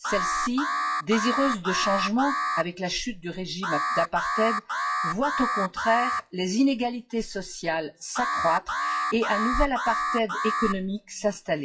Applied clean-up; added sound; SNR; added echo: classical method WPE with log-MMSE.